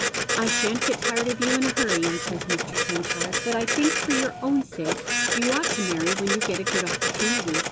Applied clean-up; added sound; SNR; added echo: none; Printer; -1 dB; none.